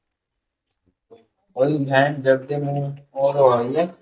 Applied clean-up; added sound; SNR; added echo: neural mask model DeepFilterNet 3.